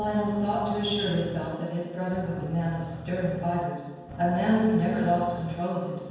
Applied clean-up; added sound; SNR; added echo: none; Engine / Truck / Car; 14 dB; reverberation time 1.2 s.